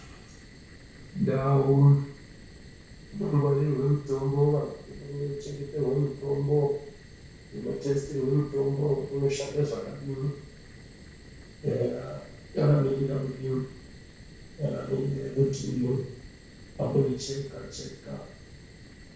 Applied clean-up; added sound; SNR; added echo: none; Fire; 19 dB; reverberation time 0.6 s.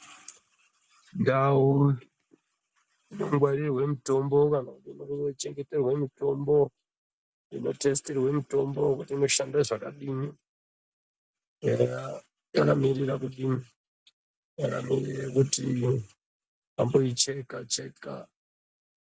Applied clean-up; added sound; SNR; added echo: none; none; none; none.